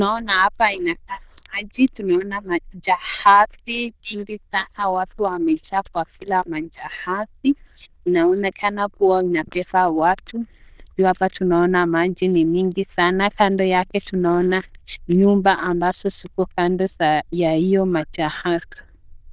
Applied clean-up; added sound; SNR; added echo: neural diffusion model UNIVERSE++.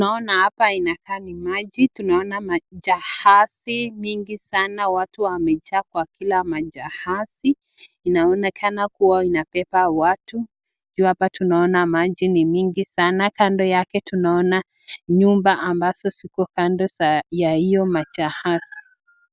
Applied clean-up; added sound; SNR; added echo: none; none; none; none.